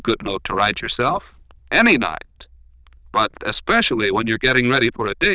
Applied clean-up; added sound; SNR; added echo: neural diffusion model UNIVERSE++.